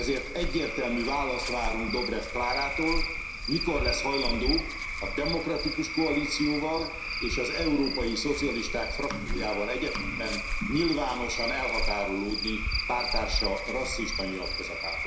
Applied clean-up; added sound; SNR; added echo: none; Cricket / Frog; 1 dB; reverberation time 0.7 s.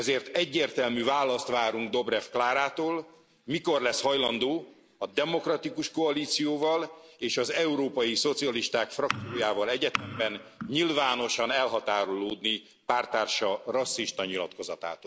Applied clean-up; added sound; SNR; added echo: none; none; none; none.